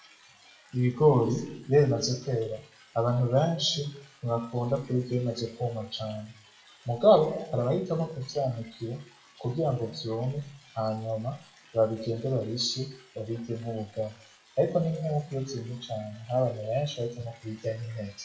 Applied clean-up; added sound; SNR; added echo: classical method WPE with log-MMSE.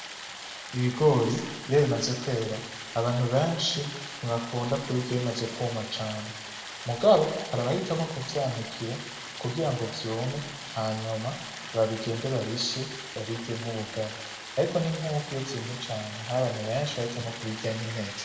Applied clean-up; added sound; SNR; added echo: none; Stream; 11 dB; reverberation time 1.0 s.